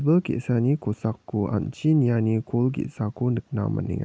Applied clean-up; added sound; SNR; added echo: none; none; none; none.